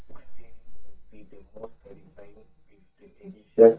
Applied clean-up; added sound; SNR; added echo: neural mask model DeepFilterNet 3.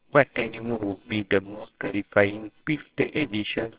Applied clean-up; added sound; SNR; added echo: neural separator model SepFormer WHAMR!.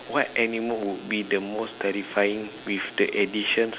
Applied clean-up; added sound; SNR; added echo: none; none; none; none.